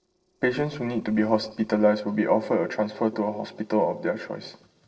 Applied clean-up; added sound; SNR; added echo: neural separator model SepFormer DNS4.